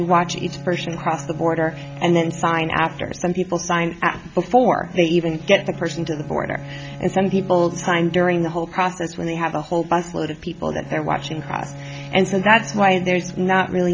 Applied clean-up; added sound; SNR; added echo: none; Bowed string instrument; 15 dB; none.